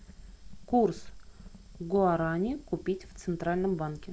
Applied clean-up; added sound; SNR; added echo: none; Fire; 15 dB; none.